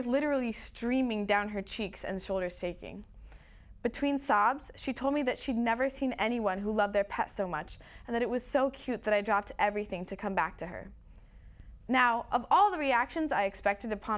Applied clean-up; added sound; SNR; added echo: none; none; none; none.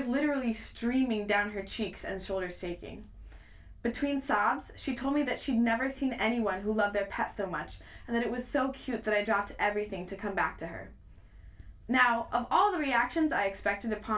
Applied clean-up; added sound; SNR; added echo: none; none; none; reverberation time 0.2 s.